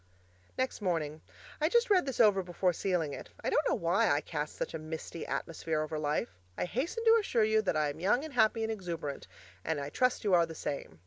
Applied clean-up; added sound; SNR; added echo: none; none; none; none.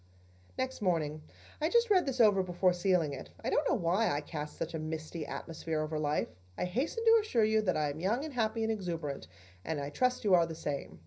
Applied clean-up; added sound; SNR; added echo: none; none; none; reverberation time 0.4 s.